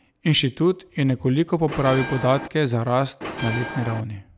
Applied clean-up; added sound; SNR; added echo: none; Bell; 8 dB; none.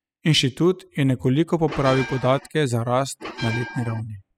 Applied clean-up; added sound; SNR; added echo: classical method spectral subtraction.